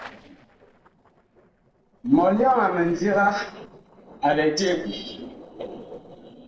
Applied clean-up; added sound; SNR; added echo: neural separator model SepFormer DNS4.